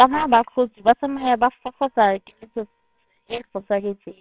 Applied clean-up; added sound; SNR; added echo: neural separator model SepFormer WHAMR!.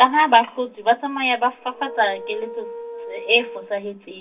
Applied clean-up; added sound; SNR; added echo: none; Wind instrument, woodwind instrument; 14 dB; reverberation time 0.2 s.